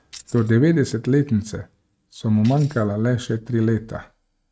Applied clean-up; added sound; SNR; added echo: neural mask model RNNoise.